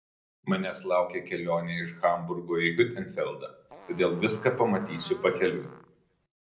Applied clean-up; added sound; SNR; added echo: none; Fart; 19 dB; reverberation time 0.5 s.